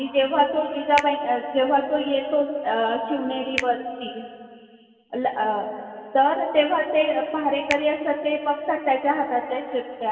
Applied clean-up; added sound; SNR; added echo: none; Finger snapping; 15 dB; reverberation time 2.4 s.